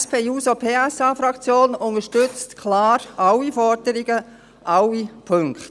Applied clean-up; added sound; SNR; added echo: none; Cutlery, silverware; 18 dB; none.